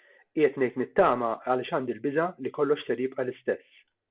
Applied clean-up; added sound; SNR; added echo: none; none; none; none.